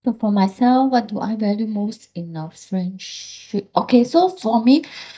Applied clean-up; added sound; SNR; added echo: neural mask model DeepFilterNet 3.